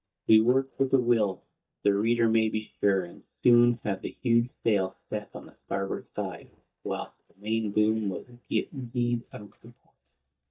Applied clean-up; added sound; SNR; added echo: neural mask model DeepFilterNet 3.